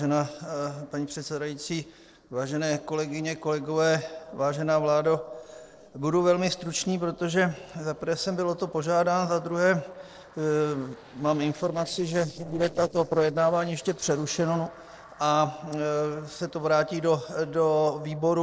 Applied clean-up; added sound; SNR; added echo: neural separator model SepFormer DNS4.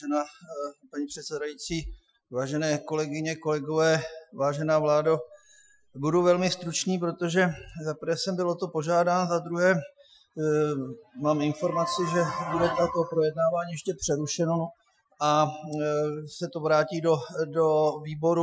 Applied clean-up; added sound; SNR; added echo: classical method Wiener filter.